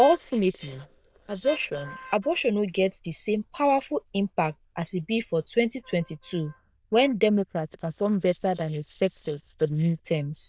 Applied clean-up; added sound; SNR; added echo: neural diffusion model UNIVERSE++.